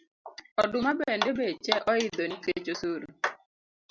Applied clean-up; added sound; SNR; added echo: none; none; none; none.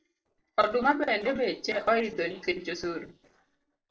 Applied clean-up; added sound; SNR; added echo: neural separator model SepFormer DNS4.